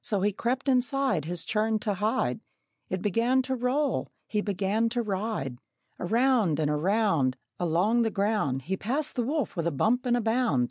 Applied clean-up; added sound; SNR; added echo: none; none; none; none.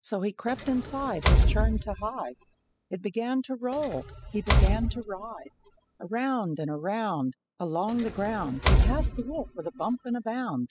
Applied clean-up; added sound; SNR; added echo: classical method spectral subtraction.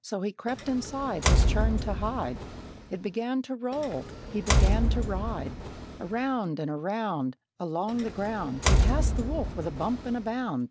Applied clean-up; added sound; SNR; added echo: none; Door; -4 dB; none.